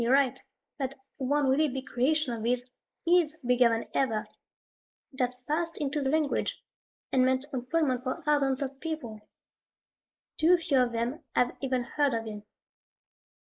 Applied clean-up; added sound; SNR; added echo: neural mask model Resemble Enhance denoiser.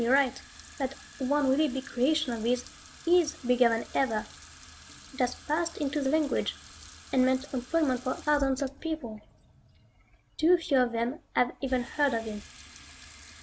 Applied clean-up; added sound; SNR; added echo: none; Sink (filling or washing) / Water tap, faucet; 20 dB; none.